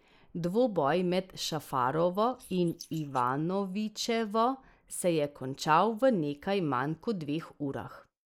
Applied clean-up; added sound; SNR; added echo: neural mask model Resemble Enhance denoiser.